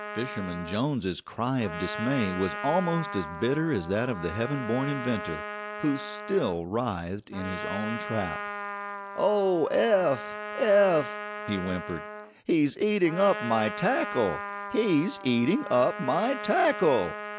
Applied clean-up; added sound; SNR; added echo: none; Trumpet; 10 dB; none.